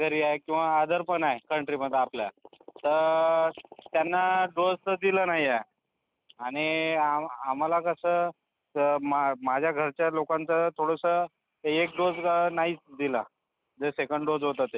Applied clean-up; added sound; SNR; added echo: none; none; none; none.